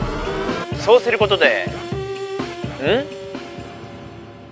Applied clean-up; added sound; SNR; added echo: none; none; none; none.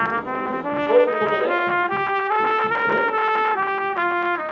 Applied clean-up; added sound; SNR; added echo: none; Trumpet; -5 dB; reverberation time 0.7 s.